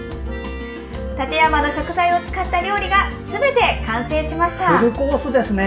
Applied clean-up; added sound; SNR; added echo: none; none; none; reverberation time 0.4 s.